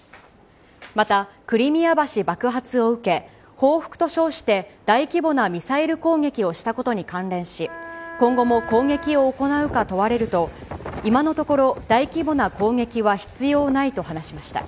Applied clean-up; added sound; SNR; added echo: none; Wind instrument, woodwind instrument; 14 dB; none.